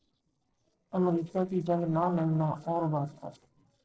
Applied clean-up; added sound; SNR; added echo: neural separator model SepFormer DNS4.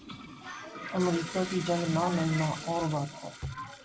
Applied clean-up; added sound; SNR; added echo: none; Toilet flush; 11 dB; none.